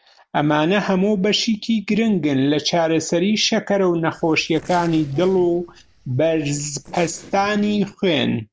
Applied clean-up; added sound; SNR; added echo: neural separator model SepFormer DNS4.